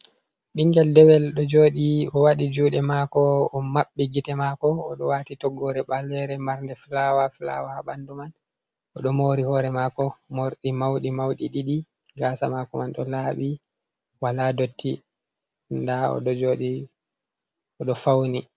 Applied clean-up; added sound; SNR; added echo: none; none; none; none.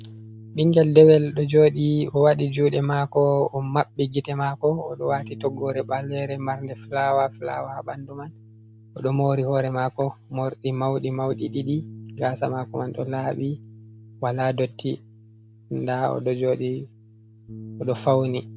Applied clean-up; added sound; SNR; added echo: none; Bass guitar; 19 dB; none.